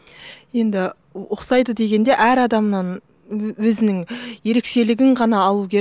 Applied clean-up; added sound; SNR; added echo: none; none; none; none.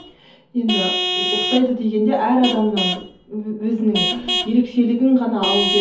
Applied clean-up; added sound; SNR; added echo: none; Vehicle horn, car horn, honking / Truck; 5 dB; reverberation time 0.5 s.